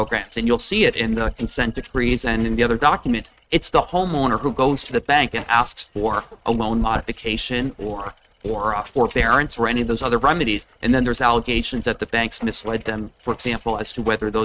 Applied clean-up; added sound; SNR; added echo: neural mask model RNNoise.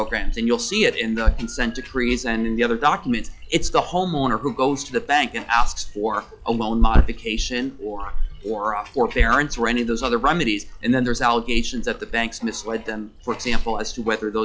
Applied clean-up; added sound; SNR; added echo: classical method log-MMSE.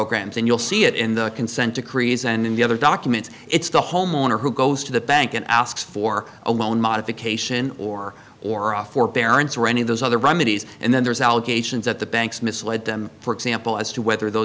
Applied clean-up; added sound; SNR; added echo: none; none; none; none.